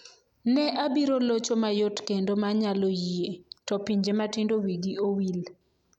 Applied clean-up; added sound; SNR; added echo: none; none; none; none.